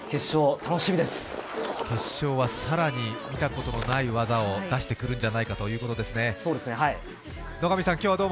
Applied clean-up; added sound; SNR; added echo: none; none; none; none.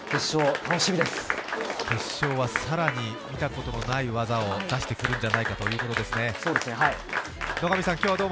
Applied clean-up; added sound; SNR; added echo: none; Applause / Clapping; 4 dB; none.